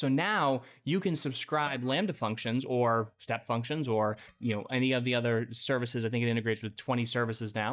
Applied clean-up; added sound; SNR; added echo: neural mask model DeepFilterNet 3.